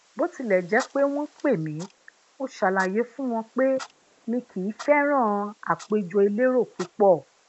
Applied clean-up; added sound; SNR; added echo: neural mask model Resemble Enhance denoiser.